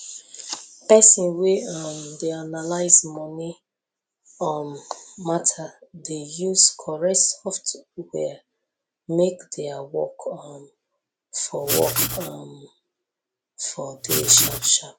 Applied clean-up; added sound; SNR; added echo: none; Writing; 2 dB; none.